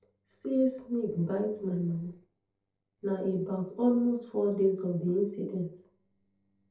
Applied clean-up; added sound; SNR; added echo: neural separator model SepFormer DNS4.